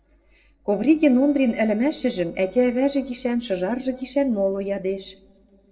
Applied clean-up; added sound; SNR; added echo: neural separator model SepFormer DNS4.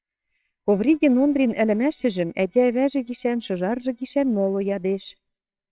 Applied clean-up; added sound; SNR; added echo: neural separator model SepFormer WHAMR!.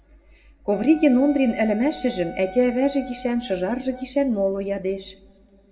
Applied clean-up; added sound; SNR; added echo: none; Wind instrument, woodwind instrument; 17 dB; reverberation time 0.2 s.